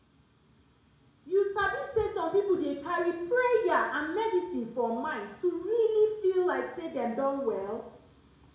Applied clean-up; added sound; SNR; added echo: none; none; none; reverberation time 0.6 s.